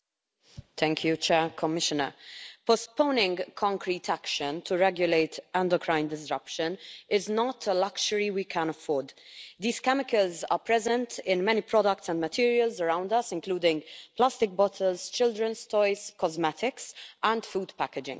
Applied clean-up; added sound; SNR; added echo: none; none; none; none.